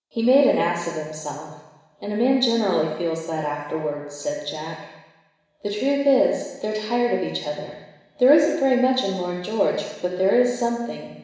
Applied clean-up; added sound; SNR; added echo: none; none; none; reverberation time 1.0 s.